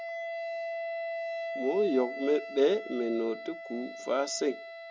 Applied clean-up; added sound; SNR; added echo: none; Wind instrument, woodwind instrument; 7 dB; none.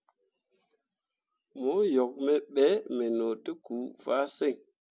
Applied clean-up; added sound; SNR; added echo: none; none; none; none.